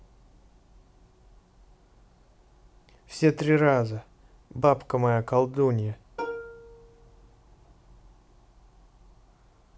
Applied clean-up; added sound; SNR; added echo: none; Plucked string instrument; 12 dB; none.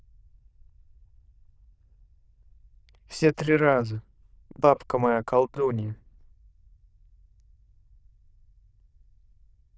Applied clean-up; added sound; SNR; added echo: neural diffusion model UNIVERSE++.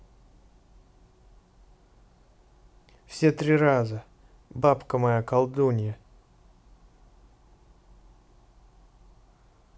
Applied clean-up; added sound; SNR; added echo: none; none; none; none.